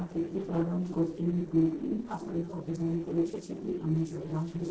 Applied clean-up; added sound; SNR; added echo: neural separator model SepFormer DNS4.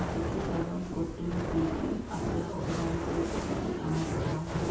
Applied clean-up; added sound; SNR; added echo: none; Fire; 0 dB; reverberation time 0.6 s.